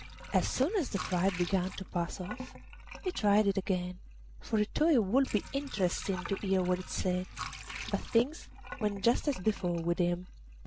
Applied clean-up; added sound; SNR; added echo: none; Sink (filling or washing) / Water; 15 dB; none.